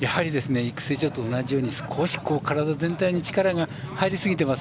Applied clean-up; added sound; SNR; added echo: none; none; none; none.